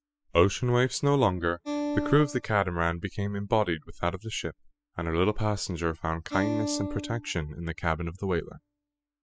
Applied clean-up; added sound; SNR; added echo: classical method spectral subtraction.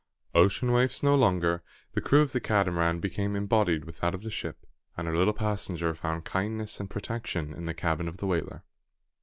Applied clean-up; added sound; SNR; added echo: none; none; none; none.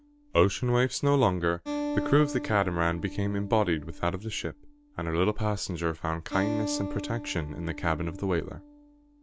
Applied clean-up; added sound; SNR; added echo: none; Acoustic guitar; 10 dB; none.